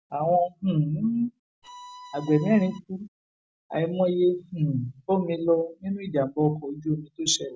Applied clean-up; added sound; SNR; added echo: none; Bowed string instrument; 19 dB; none.